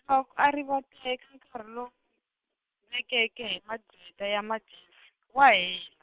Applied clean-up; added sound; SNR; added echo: neural separator model SepFormer WHAM!.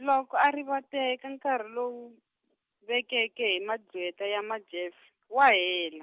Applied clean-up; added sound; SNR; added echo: none; none; none; none.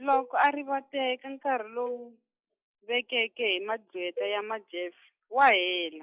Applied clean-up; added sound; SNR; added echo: classical method log-MMSE.